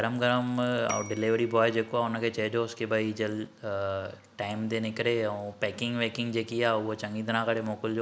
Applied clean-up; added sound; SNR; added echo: none; Bell / Telephone; 17 dB; none.